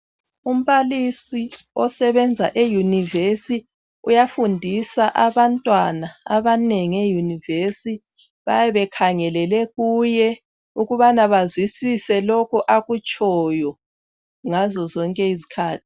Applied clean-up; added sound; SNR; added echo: none; none; none; none.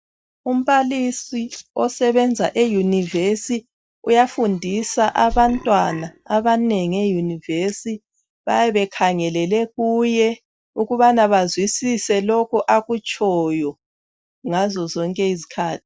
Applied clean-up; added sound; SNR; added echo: neural mask model DeepFilterNet 3.